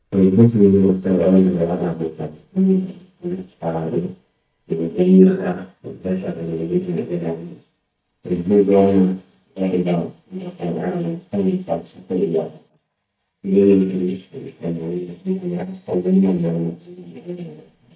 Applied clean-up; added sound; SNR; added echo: neural mask model DeepFilterNet 3.